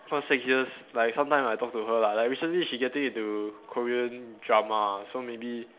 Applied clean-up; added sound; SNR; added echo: none; none; none; none.